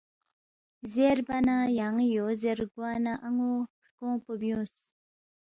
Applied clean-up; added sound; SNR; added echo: none; none; none; none.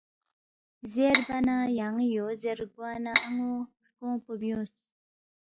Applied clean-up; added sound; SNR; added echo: classical method log-MMSE.